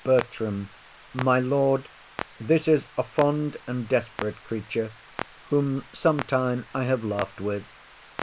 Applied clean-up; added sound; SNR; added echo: none; Clock; 14 dB; none.